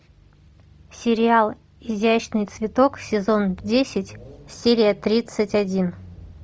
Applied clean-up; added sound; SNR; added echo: none; none; none; none.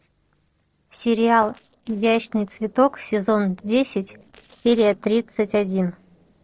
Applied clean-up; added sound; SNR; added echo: neural separator model SepFormer DNS4.